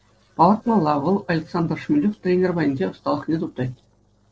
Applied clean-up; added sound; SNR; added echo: neural separator model SepFormer DNS4.